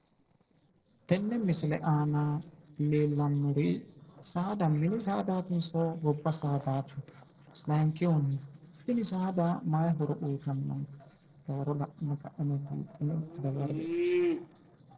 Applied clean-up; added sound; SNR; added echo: neural separator model SepFormer DNS4.